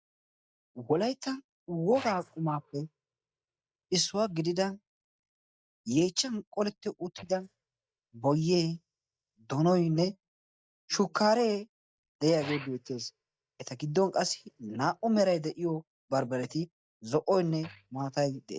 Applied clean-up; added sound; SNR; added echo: neural mask model DeepFilterNet 3.